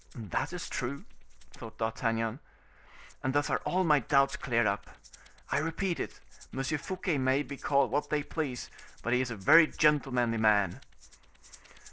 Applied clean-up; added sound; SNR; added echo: neural separator model SepFormer DNS4.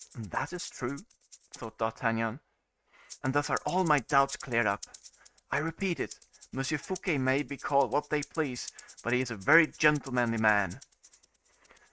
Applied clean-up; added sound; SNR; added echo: neural mask model RNNoise.